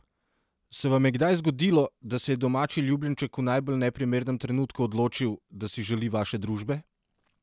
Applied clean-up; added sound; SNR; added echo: none; none; none; none.